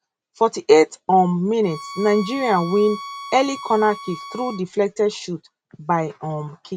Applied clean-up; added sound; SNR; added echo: none; Bowed string instrument; 14 dB; none.